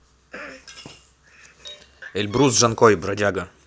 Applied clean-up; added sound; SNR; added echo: none; none; none; none.